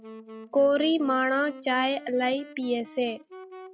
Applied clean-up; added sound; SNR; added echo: neural mask model RNNoise.